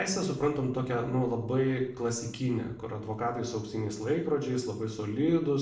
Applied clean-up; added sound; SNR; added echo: none; none; none; reverberation time 0.6 s.